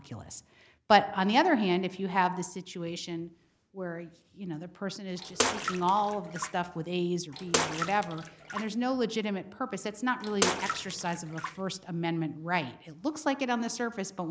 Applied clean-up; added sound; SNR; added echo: none; Bathtub (filling or washing) / Water / Splash, splatter; 4 dB; none.